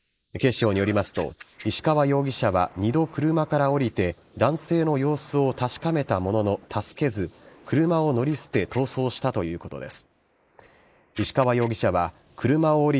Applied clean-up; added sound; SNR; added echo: neural mask model Resemble Enhance denoiser.